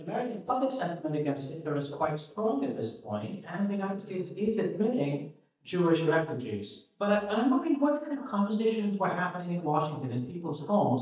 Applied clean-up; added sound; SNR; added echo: neural mask model DeepFilterNet 3.